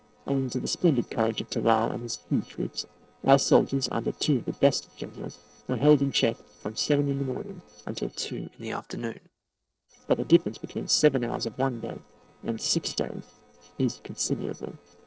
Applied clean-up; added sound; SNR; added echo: neural separator model SepFormer DNS4.